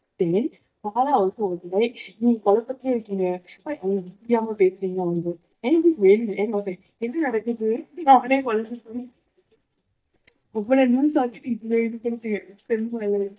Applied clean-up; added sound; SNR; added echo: neural mask model DeepFilterNet 3.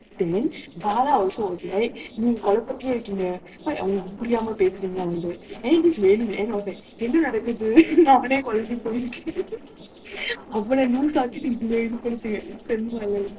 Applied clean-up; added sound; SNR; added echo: neural separator model SepFormer DNS4.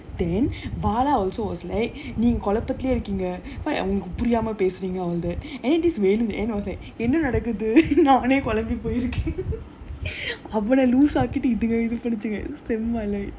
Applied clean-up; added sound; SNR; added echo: none; none; none; none.